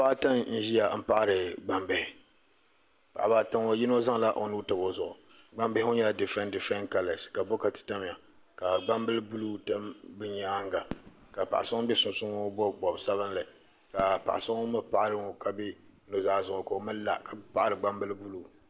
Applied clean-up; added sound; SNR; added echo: none; Fireworks; 20 dB; none.